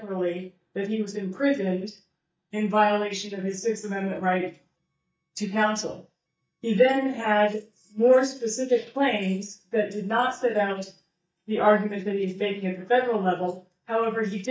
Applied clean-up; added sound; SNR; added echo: neural mask model DeepFilterNet 3.